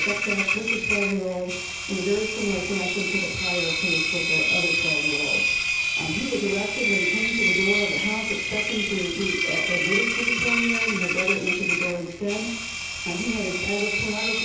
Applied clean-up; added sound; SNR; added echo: none; Engine; -3 dB; reverberation time 0.7 s.